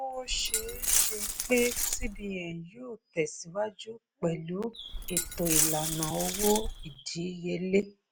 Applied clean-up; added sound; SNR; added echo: none; Glass; -1 dB; none.